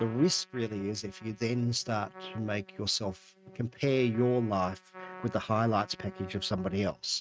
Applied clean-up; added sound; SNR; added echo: neural mask model RNNoise.